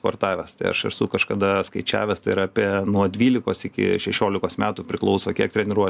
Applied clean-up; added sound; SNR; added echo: none; none; none; none.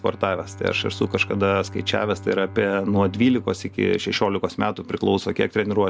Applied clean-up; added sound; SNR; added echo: none; Bowed string instrument; 17 dB; none.